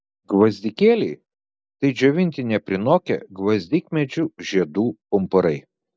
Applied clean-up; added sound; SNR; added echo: none; none; none; none.